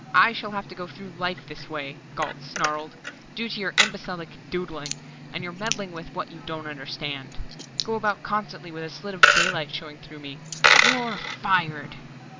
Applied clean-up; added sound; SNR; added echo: none; Coin (dropping); -2 dB; none.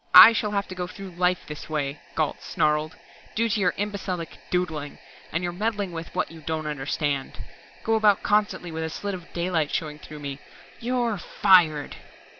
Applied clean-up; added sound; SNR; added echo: none; none; none; none.